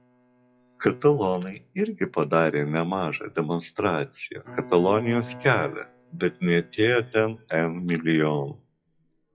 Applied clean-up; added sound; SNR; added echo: classical method WPE with log-MMSE.